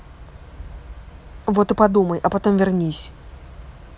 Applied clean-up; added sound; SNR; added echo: none; none; none; none.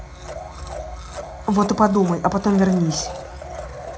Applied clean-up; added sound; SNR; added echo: none; Domestic sounds, home sounds; 13 dB; reverberation time 0.4 s.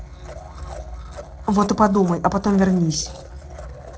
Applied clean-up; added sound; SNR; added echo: neural separator model SepFormer DNS4.